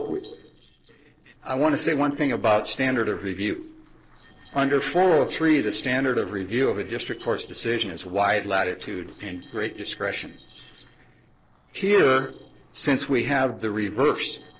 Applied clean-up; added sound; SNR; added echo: neural separator model SepFormer DNS4.